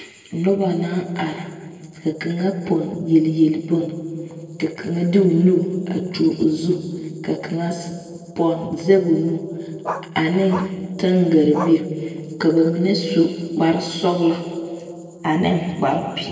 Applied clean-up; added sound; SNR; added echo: neural separator model SepFormer DNS4.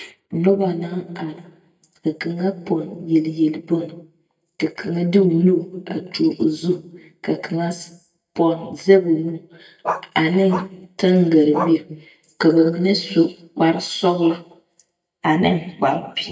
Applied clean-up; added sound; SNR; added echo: neural mask model DeepFilterNet 3.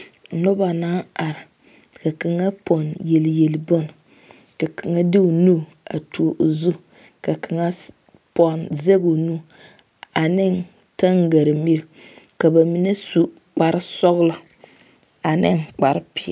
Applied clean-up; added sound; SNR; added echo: none; none; none; none.